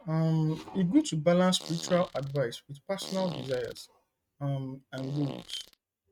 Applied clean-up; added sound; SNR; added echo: neural mask model RNNoise.